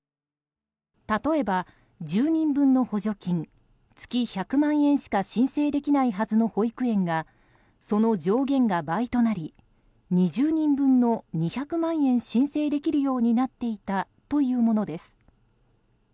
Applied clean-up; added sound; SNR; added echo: none; none; none; none.